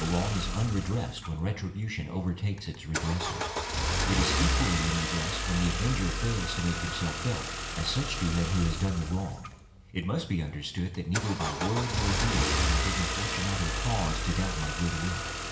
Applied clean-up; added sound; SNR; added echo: none; Engine starting / Car; 1 dB; reverberation time 1.0 s.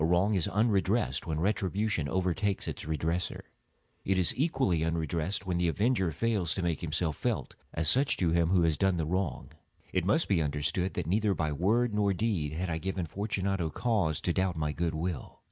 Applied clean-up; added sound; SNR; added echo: none; none; none; none.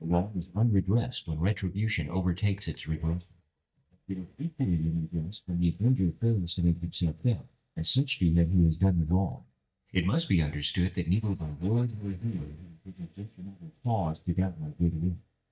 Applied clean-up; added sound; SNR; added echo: neural mask model DeepFilterNet 3.